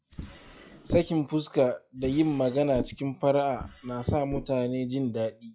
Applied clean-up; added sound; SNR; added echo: classical method log-MMSE.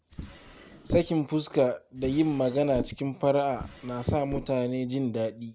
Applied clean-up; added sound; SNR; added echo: none; Drawer open or close; 12 dB; none.